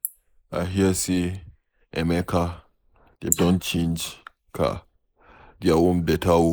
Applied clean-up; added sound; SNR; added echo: neural mask model Resemble Enhance denoiser.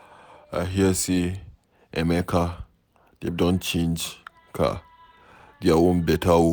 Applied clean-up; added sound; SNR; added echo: none; none; none; none.